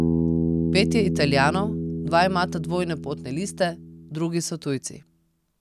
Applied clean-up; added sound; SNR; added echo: none; Bass guitar; 1 dB; none.